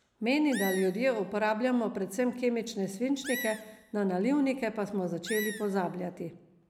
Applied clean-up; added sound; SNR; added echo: none; Animal; 12 dB; none.